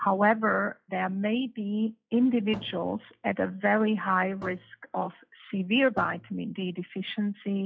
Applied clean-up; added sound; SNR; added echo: classical method log-MMSE.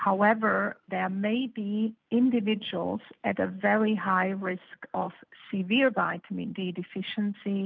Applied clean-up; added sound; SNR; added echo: none; none; none; none.